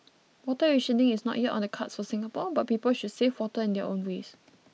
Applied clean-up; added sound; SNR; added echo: none; none; none; none.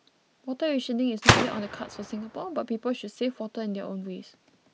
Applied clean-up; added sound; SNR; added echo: none; Gunshot, gunfire; -2 dB; none.